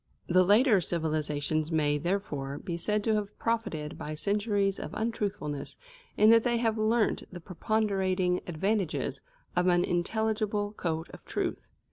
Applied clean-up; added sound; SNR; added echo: none; none; none; none.